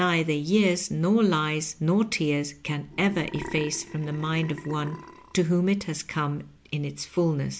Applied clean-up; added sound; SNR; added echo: none; Burping, eructation; 16 dB; none.